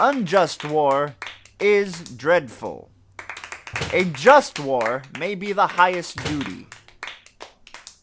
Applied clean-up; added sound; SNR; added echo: none; Clapping + Slam; 15 dB; none.